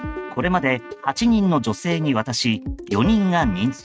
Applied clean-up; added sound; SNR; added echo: neural mask model RNNoise.